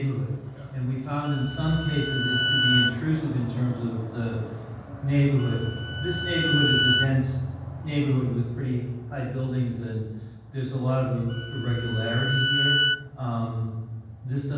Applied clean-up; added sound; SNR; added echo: none; Bowed string instrument; 1 dB; reverberation time 1.2 s.